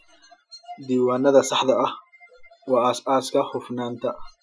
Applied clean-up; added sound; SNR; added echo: classical method Wiener filter.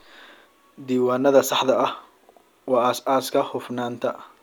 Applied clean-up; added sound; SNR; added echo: none; none; none; none.